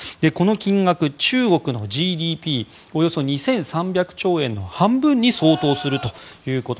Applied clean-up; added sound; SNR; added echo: none; Livestock, farm animals, working animals; 15 dB; none.